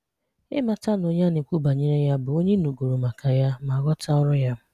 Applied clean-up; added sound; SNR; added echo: none; none; none; none.